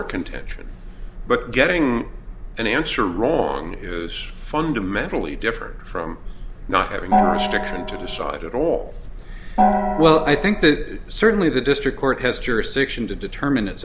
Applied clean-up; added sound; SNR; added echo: none; Gong; -1 dB; none.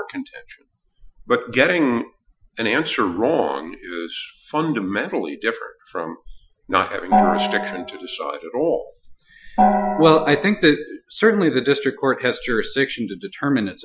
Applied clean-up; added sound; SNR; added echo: classical method Wiener filter.